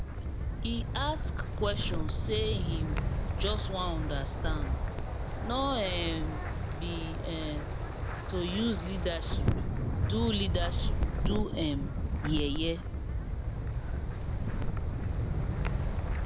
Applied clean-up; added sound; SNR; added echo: none; Wind; -5 dB; none.